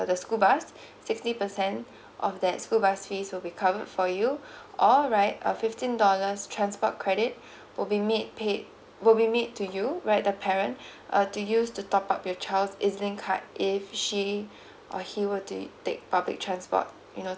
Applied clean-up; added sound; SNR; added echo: none; none; none; none.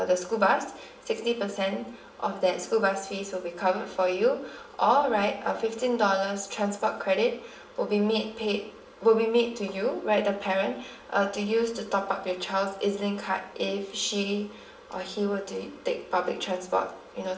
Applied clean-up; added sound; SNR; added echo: none; none; none; reverberation time 0.6 s.